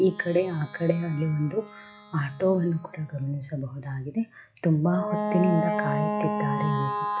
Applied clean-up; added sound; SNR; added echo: classical method log-MMSE.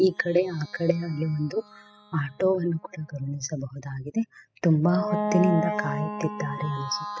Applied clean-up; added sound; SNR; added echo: classical method spectral subtraction.